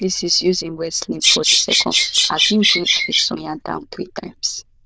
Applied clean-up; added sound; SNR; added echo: neural diffusion model UNIVERSE++.